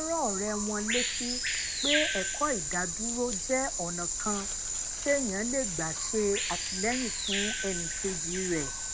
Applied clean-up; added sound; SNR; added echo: none; Bird vocalization, bird call, bird song; -1 dB; none.